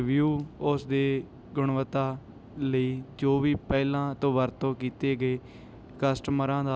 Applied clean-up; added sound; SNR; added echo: none; none; none; none.